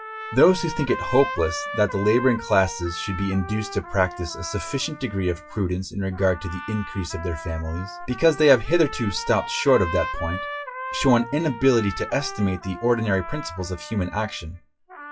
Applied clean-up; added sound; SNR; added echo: classical method WPE with log-MMSE.